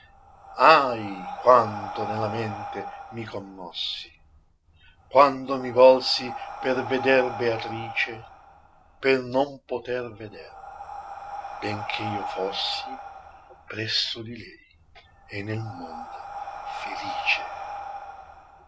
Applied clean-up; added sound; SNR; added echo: none; Breathing; 11 dB; none.